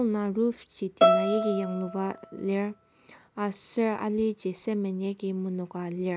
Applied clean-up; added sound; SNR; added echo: none; Bowed string instrument; -1 dB; none.